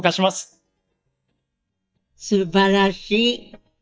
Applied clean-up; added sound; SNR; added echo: neural mask model DeepFilterNet 3.